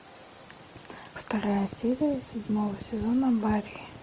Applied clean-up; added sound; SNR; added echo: none; none; none; none.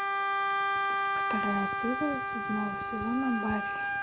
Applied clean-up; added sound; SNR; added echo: none; Wind instrument, woodwind instrument; -4 dB; none.